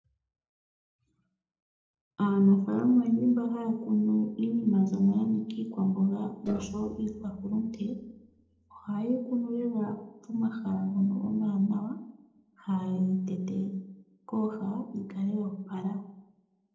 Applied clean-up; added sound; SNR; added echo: neural separator model SepFormer DNS4.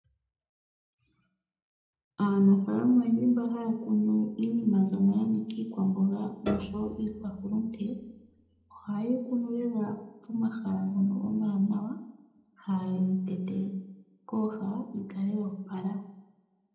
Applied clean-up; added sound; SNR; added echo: none; Piano; 12 dB; reverberation time 0.8 s.